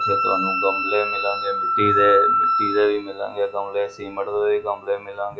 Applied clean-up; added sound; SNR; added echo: classical method log-MMSE.